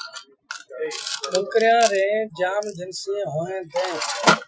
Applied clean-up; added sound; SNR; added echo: classical method Wiener filter.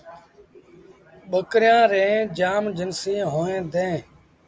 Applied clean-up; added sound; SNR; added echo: none; none; none; none.